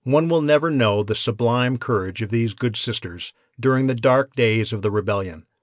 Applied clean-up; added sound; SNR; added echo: none; none; none; none.